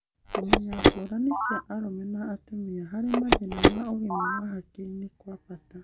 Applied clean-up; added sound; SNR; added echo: none; Telephone; -5 dB; none.